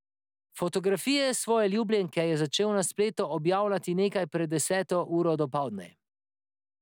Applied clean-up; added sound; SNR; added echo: none; none; none; none.